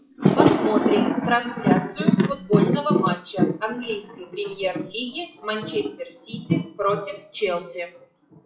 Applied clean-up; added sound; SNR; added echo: classical method WPE with log-MMSE.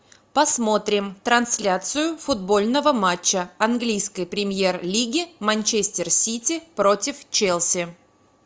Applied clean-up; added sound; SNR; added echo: none; none; none; none.